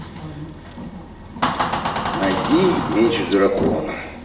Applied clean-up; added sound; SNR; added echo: none; Door; 4 dB; reverberation time 0.9 s.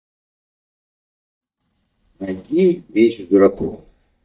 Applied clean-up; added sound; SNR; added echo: neural mask model DeepFilterNet 3.